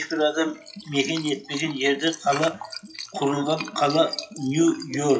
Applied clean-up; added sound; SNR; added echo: classical method WPE with log-MMSE.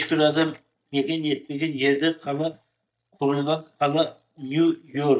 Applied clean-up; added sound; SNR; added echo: neural mask model DeepFilterNet 3.